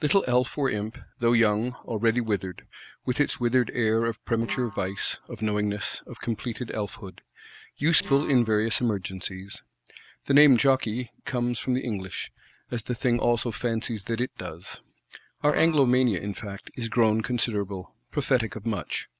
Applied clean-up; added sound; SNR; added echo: neural separator model SepFormer DNS4.